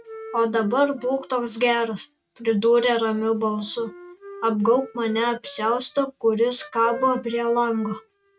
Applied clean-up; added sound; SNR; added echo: neural mask model RNNoise.